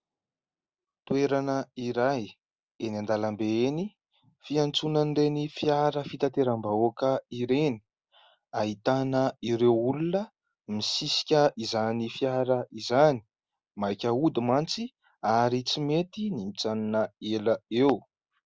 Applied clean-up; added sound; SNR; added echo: none; none; none; none.